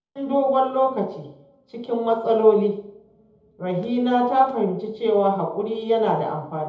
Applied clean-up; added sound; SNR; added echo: none; none; none; reverberation time 0.7 s.